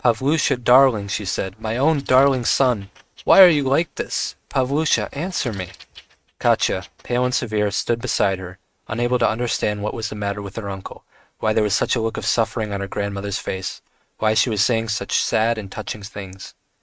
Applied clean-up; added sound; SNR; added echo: neural mask model RNNoise.